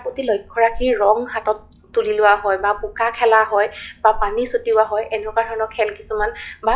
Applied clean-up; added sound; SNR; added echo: classical method log-MMSE.